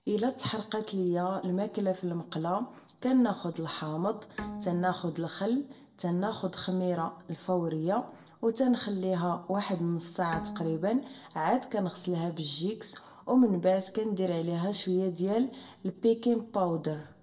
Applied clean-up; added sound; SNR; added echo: none; Bowed string instrument; 15 dB; reverberation time 0.5 s.